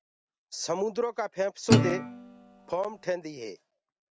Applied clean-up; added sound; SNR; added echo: none; Guitar; -5 dB; none.